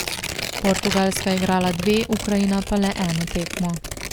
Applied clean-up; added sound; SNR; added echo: none; Tearing; 7 dB; none.